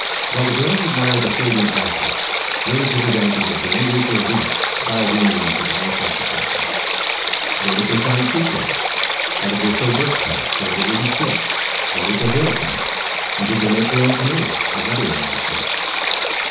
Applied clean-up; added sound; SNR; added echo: none; Stream; -2 dB; reverberation time 0.6 s.